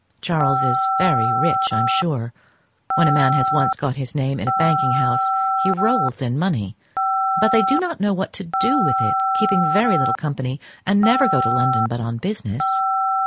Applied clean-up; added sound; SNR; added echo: none; Telephone; -1 dB; none.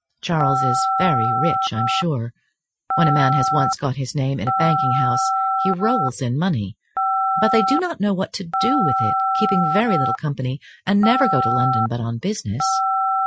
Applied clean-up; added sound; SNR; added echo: classical method Wiener filter.